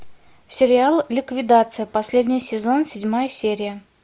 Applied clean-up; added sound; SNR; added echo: none; none; none; none.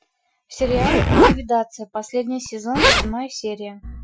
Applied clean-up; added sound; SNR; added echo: classical method Wiener filter.